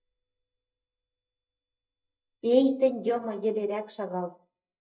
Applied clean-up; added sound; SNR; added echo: neural mask model DeepFilterNet 3.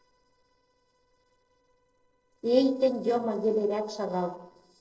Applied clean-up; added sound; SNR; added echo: neural separator model SepFormer DNS4.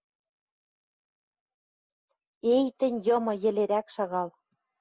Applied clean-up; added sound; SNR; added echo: none; none; none; none.